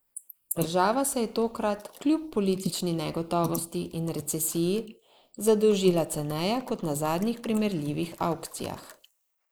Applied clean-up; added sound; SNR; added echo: neural mask model Resemble Enhance denoiser.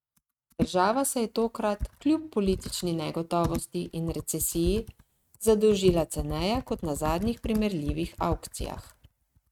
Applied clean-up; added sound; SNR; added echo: neural mask model RNNoise.